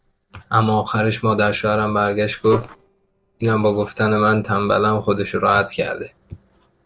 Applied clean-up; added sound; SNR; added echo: neural separator model SepFormer DNS4.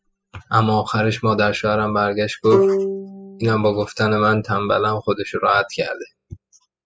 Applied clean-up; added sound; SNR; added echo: classical method spectral subtraction.